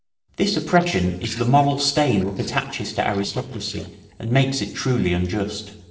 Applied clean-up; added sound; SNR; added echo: neural separator model SepFormer DNS4.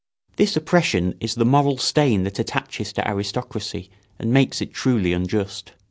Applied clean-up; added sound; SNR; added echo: none; none; none; none.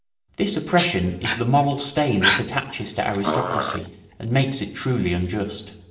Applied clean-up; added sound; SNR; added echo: none; Dog; 1 dB; reverberation time 1.3 s.